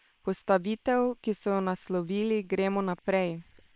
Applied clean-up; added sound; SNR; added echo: neural separator model SepFormer WHAM!.